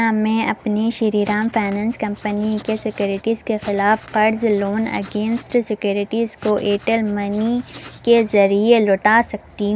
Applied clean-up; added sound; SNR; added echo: none; Writing; 20 dB; none.